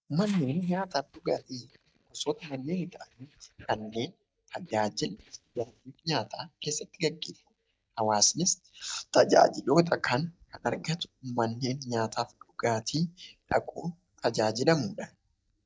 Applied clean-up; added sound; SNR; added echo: neural mask model DeepFilterNet 3.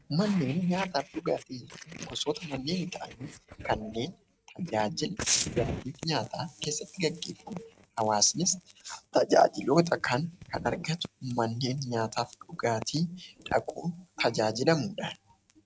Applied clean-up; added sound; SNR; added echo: neural mask model RNNoise.